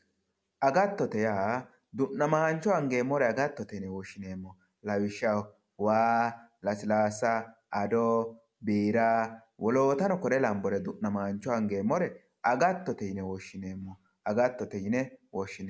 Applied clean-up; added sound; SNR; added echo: none; none; none; none.